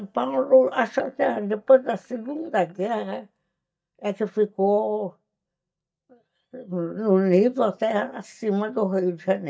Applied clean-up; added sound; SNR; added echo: neural mask model DeepFilterNet 3.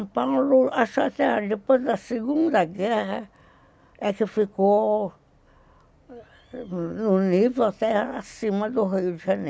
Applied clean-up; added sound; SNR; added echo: none; none; none; none.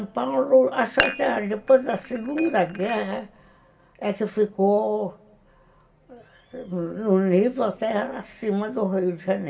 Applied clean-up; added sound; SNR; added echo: none; Dishes, pots, and pans; 8 dB; reverberation time 0.8 s.